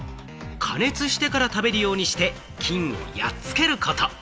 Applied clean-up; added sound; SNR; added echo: none; none; none; none.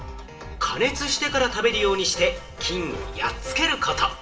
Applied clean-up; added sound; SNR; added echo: none; none; none; reverberation time 0.4 s.